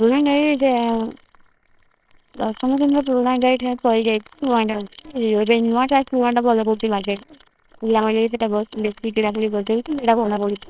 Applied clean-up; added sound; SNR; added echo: neural separator model SepFormer WHAMR!.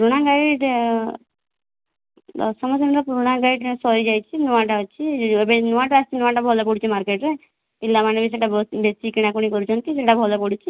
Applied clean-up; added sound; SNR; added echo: none; none; none; none.